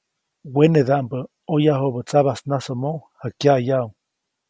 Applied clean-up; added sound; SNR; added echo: none; none; none; none.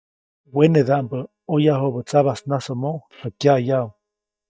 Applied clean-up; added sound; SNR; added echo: neural mask model DeepFilterNet 3.